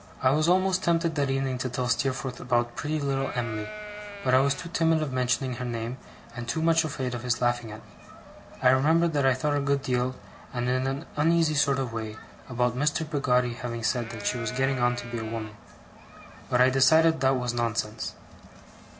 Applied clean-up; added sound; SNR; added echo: none; Livestock, farm animals, working animals; 12 dB; none.